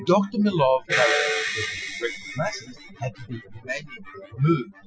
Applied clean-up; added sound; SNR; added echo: classical method Wiener filter.